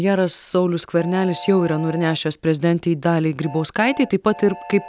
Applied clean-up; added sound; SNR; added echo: none; Train; 19 dB; none.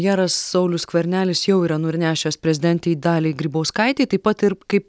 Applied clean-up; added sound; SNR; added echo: none; none; none; none.